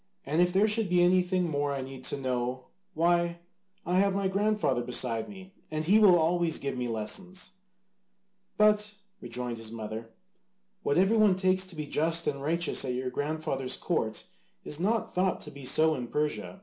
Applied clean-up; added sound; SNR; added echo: none; none; none; none.